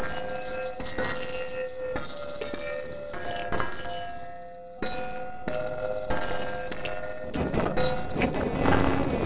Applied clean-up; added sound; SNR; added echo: neural separator model SepFormer DNS4.